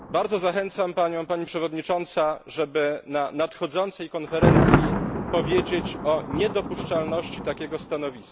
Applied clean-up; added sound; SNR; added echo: none; Thunder; 1 dB; none.